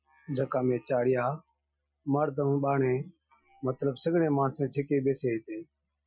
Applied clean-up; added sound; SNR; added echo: classical method Wiener filter.